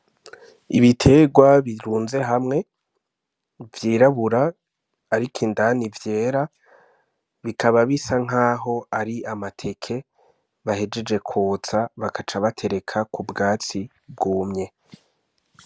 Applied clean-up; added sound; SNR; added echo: none; none; none; none.